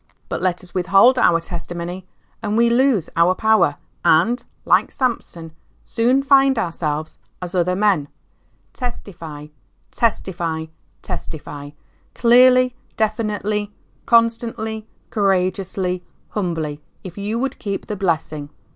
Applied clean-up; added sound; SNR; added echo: none; none; none; none.